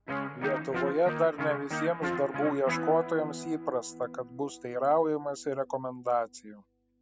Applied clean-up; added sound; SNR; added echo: none; Electric guitar; 7 dB; none.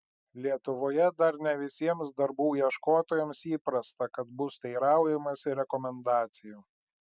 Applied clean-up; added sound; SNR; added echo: none; none; none; none.